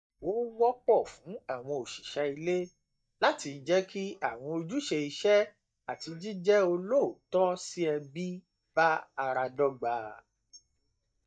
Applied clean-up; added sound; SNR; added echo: neural mask model DeepFilterNet 3.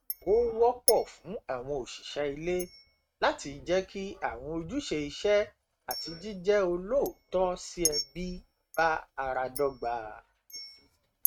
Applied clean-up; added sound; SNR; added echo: neural mask model RNNoise.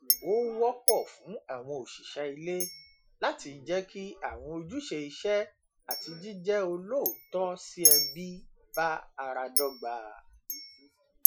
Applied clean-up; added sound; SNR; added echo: classical method Wiener filter.